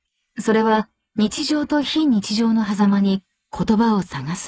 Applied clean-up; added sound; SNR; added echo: neural mask model Resemble Enhance denoiser.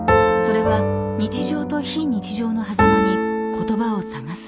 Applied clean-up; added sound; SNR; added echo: none; Piano; -1 dB; none.